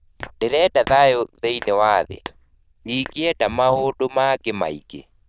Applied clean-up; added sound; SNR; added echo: neural diffusion model UNIVERSE++.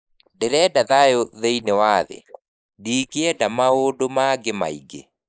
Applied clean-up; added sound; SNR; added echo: neural mask model Resemble Enhance denoiser.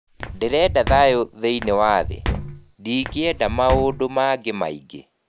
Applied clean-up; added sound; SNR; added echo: none; Walk, footsteps; 8 dB; none.